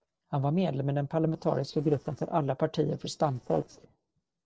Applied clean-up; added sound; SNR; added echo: neural separator model SepFormer DNS4.